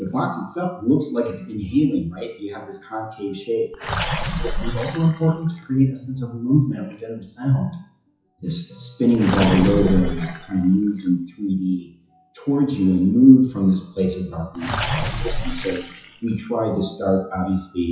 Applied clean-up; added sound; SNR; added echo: classical method WPE with log-MMSE.